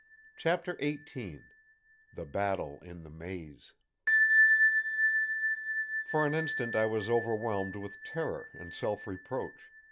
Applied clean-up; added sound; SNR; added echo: none; Bell; -3 dB; none.